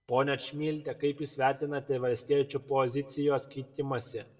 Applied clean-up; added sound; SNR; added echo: none; none; none; reverberation time 1.3 s.